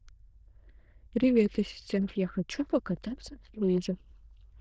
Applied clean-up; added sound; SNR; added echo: neural diffusion model UNIVERSE++.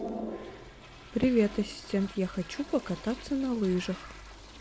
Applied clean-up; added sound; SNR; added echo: none; Toilet flush; 13 dB; none.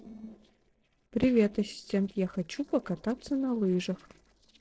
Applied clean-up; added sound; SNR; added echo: neural separator model SepFormer DNS4.